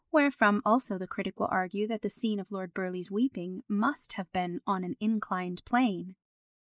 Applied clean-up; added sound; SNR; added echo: neural mask model Resemble Enhance denoiser.